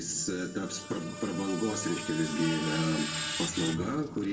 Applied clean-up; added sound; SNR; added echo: none; Screech; 7 dB; reverberation time 1.7 s.